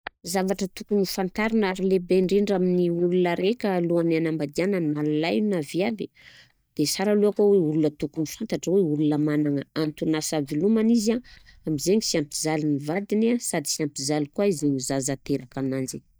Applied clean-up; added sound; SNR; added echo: neural mask model DeepFilterNet 3.